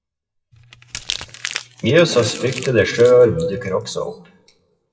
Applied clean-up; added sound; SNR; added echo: classical method WPE with log-MMSE.